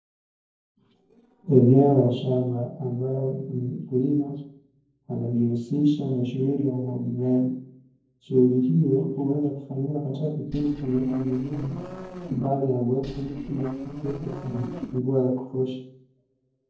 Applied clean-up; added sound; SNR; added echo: neural separator model SepFormer DNS4.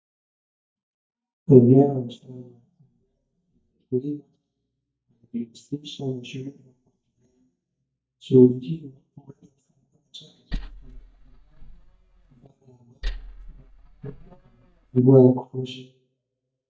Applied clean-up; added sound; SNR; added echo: neural mask model DeepFilterNet 3.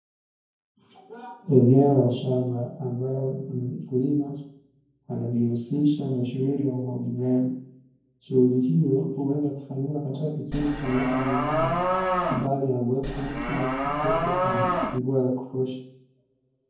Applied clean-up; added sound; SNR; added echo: none; Livestock, farm animals, working animals; 0 dB; reverberation time 0.9 s.